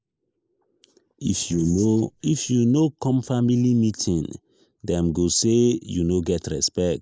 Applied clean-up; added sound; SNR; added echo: neural mask model Resemble Enhance denoiser.